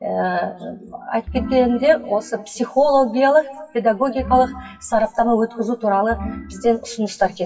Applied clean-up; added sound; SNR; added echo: classical method WPE with log-MMSE.